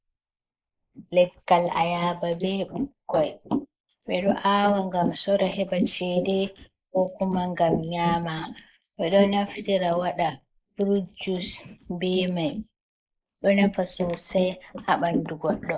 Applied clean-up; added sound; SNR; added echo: neural mask model Resemble Enhance denoiser.